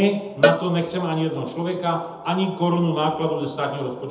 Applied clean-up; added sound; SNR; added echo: none; Cowbell; 4 dB; reverberation time 0.7 s.